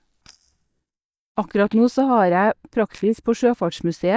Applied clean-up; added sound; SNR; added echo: neural mask model DeepFilterNet 3.